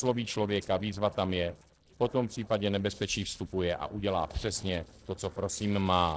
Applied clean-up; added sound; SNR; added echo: neural separator model SepFormer DNS4.